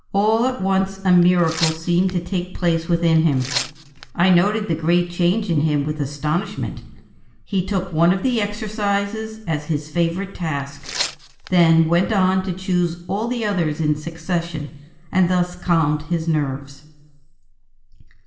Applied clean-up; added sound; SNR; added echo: none; Tearing; 10 dB; reverberation time 1.0 s.